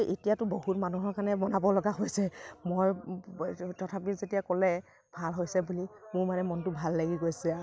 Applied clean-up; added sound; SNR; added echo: none; none; none; none.